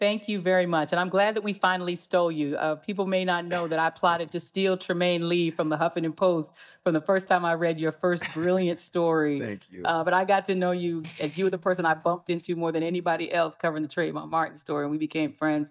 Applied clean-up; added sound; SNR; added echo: neural mask model DeepFilterNet 3.